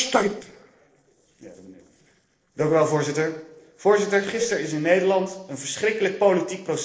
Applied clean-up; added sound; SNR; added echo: neural separator model SepFormer DNS4.